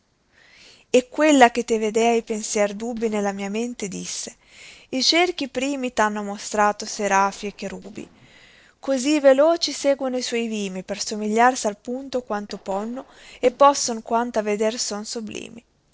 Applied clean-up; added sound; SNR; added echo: neural separator model SepFormer DNS4.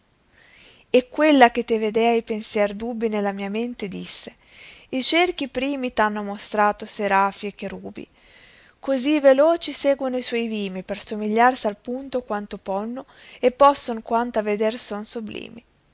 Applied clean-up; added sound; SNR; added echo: none; none; none; none.